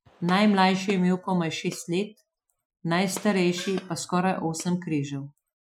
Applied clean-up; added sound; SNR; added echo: classical method Wiener filter.